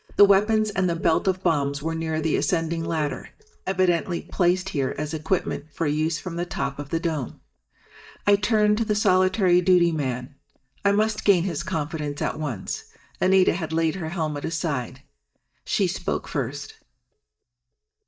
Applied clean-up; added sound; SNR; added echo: neural mask model DeepFilterNet 3.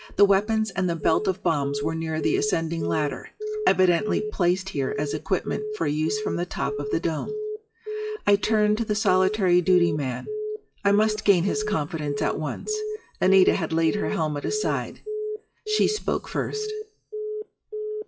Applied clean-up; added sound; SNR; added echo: classical method WPE with log-MMSE.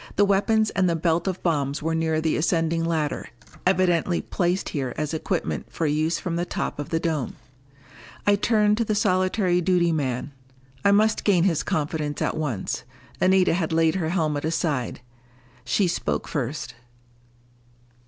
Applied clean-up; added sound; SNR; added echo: none; none; none; none.